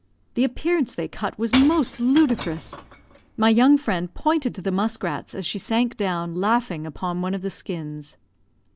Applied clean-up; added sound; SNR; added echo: none; Shatter / Crushing; 12 dB; none.